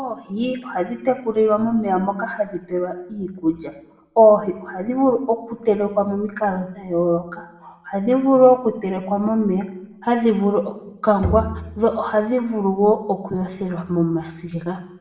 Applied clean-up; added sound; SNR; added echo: none; Bowed string instrument; 9 dB; reverberation time 0.7 s.